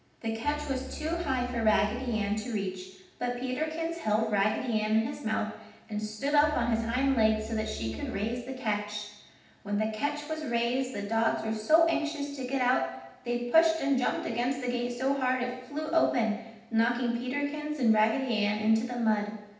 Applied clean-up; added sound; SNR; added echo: none; Musical instrument; 13 dB; reverberation time 0.8 s.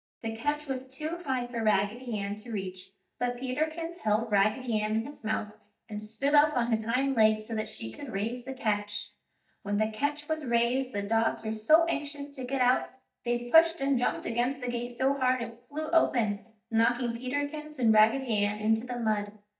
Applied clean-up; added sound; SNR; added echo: neural mask model DeepFilterNet 3.